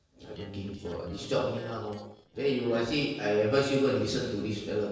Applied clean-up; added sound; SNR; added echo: neural separator model SepFormer DNS4.